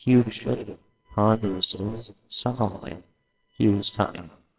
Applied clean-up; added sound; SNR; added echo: neural separator model SepFormer WHAMR!.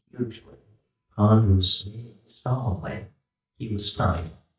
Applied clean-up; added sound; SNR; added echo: neural mask model DeepFilterNet 3.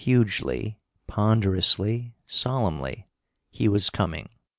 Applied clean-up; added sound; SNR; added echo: none; none; none; none.